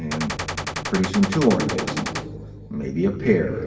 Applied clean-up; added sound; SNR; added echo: none; Gunshot, gunfire; 6 dB; reverberation time 2.7 s.